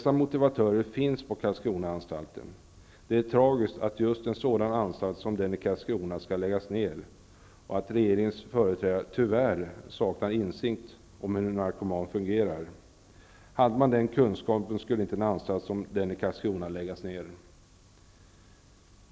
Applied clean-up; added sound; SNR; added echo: none; none; none; none.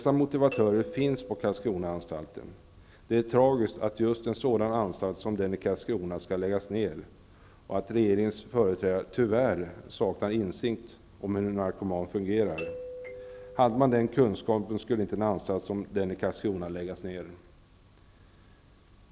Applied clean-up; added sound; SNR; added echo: none; Doorbell; 14 dB; none.